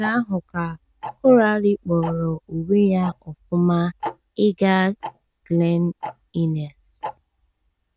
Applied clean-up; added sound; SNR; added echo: none; Tick-tock; 17 dB; none.